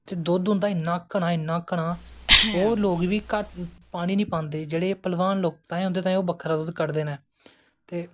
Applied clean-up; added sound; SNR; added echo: none; Cough; -1 dB; none.